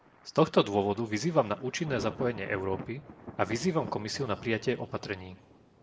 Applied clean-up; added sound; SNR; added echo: none; Thunder; 16 dB; reverberation time 1.0 s.